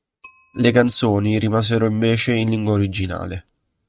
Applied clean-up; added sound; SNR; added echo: neural mask model RNNoise.